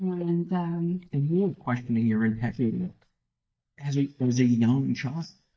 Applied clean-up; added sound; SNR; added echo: neural mask model DeepFilterNet 3.